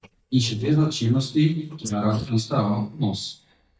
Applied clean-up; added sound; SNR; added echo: neural mask model DeepFilterNet 3.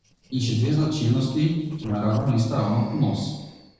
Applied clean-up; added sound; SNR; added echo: neural separator model SepFormer DNS4.